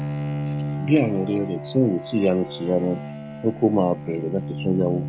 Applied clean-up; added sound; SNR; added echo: none; Bowed string instrument; 7 dB; none.